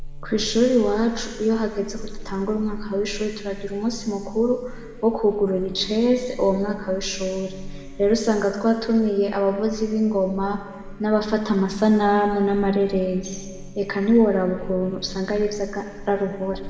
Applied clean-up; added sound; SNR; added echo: none; Buzz; 14 dB; reverberation time 2.0 s.